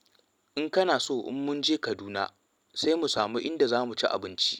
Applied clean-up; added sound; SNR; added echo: none; none; none; none.